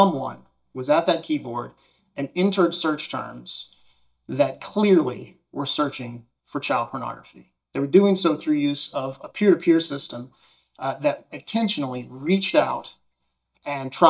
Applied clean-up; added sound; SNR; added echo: neural mask model DeepFilterNet 3.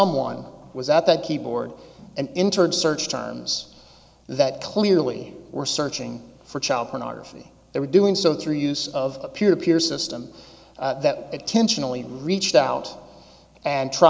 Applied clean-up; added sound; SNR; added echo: none; none; none; none.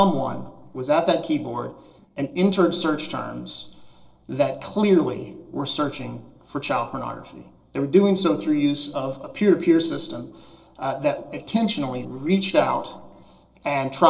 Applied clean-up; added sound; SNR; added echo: neural separator model SepFormer DNS4.